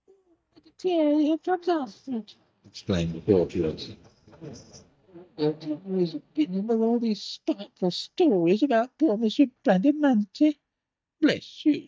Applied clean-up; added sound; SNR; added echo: neural mask model DeepFilterNet 3.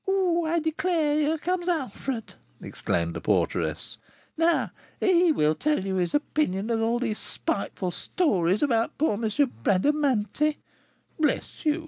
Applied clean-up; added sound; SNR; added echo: none; none; none; none.